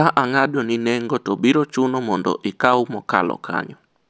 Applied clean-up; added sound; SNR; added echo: none; none; none; none.